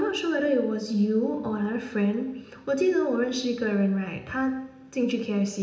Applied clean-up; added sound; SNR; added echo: none; none; none; reverberation time 0.8 s.